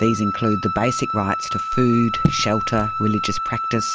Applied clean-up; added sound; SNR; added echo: none; Raindrop / Drip + Wind instrument, woodwind instrument; 3 dB; none.